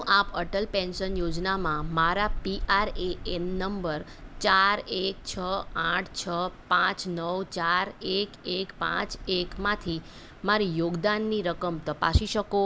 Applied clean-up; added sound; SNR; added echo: none; Wind; 11 dB; none.